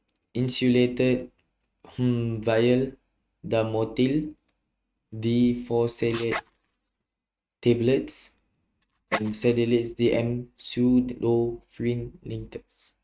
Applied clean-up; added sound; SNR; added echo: neural mask model RNNoise.